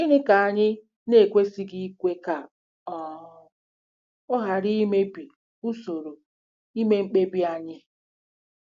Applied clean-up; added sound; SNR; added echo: none; none; none; none.